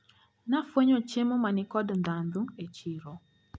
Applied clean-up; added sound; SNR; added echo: none; none; none; none.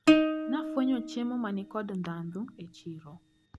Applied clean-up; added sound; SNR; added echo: none; Plucked string instrument; -3 dB; none.